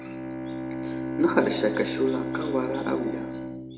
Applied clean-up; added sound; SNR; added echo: none; Bowed string instrument; 4 dB; reverberation time 0.6 s.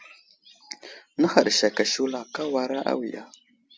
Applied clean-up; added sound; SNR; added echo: none; none; none; none.